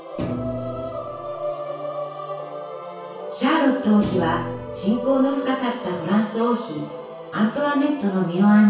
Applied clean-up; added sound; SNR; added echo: none; Thump, thud; 9 dB; reverberation time 0.7 s.